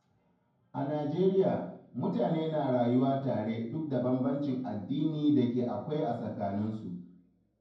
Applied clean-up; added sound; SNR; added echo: none; none; none; reverberation time 0.9 s.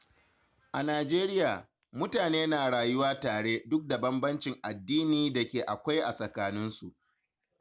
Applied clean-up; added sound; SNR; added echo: none; none; none; none.